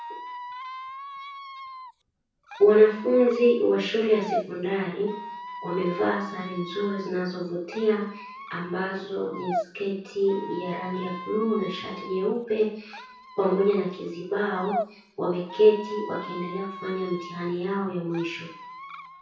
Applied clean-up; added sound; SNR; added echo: none; Squeak; 12 dB; reverberation time 0.6 s.